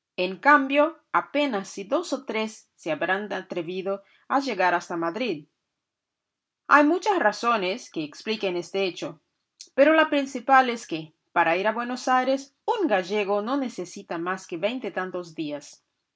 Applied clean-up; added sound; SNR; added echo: none; none; none; none.